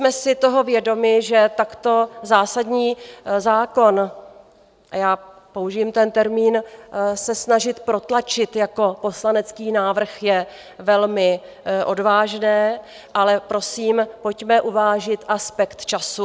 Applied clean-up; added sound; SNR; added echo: none; none; none; none.